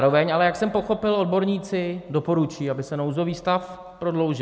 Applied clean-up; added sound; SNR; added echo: none; none; none; none.